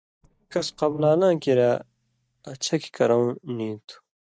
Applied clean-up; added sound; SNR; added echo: neural mask model DeepFilterNet 3.